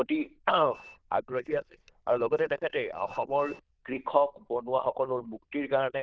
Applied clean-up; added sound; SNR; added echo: neural diffusion model UNIVERSE++.